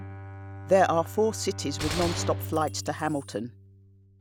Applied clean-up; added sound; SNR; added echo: none; Gunshot, gunfire + Bowed string instrument; 8 dB; none.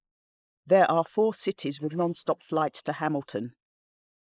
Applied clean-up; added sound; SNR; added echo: neural mask model Resemble Enhance denoiser.